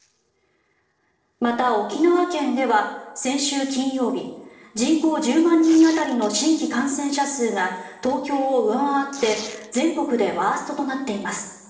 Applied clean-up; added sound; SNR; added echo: neural separator model SepFormer DNS4.